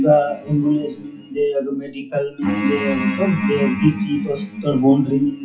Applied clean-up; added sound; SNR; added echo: classical method WPE with log-MMSE.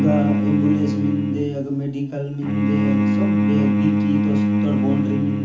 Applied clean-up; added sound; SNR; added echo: none; Bowed string instrument; -4 dB; reverberation time 0.4 s.